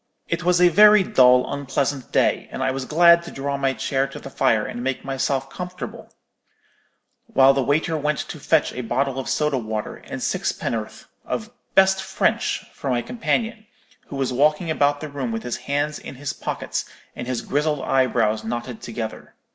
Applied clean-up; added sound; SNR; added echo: none; none; none; none.